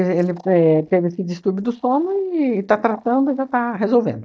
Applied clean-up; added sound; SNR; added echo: neural mask model DeepFilterNet 3.